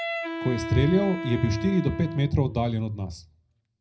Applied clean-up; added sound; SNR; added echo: none; Wind instrument, woodwind instrument; 9 dB; reverberation time 0.3 s.